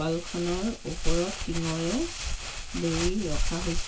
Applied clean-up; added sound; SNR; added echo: none; Crumpling, crinkling; -1 dB; reverberation time 0.2 s.